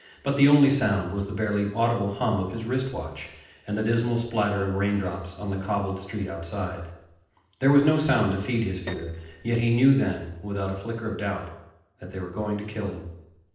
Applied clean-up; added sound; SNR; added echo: neural separator model SepFormer DNS4.